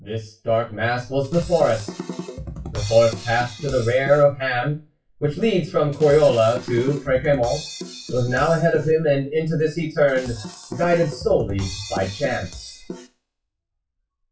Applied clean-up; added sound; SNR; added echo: classical method WPE with log-MMSE.